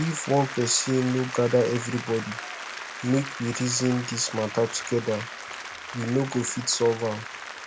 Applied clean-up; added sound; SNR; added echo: none; Applause; 11 dB; none.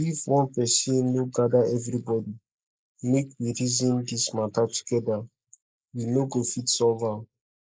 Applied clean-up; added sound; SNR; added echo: neural mask model Resemble Enhance denoiser.